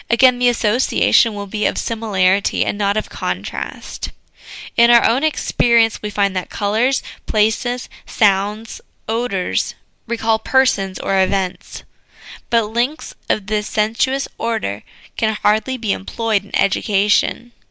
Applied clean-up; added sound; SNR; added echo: none; none; none; none.